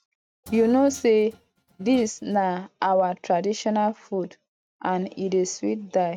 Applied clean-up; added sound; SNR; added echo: neural mask model RNNoise.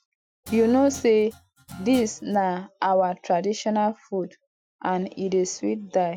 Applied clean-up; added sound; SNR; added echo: classical method Wiener filter.